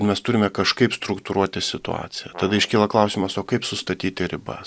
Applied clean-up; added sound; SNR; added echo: none; Brass instrument; 18 dB; none.